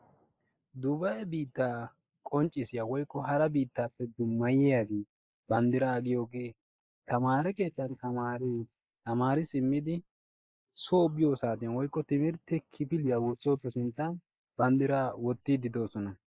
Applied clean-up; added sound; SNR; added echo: neural mask model Resemble Enhance denoiser.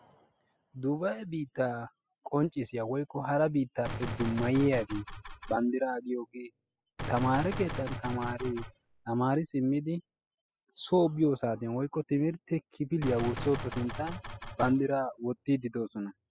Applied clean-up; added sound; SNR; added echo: classical method spectral subtraction.